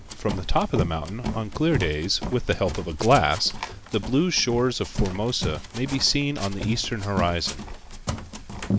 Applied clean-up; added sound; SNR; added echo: none; Run; 8 dB; none.